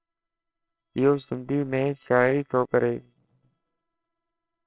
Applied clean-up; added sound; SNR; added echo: neural separator model SepFormer WHAMR!.